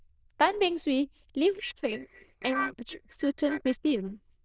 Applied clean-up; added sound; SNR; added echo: neural diffusion model UNIVERSE++.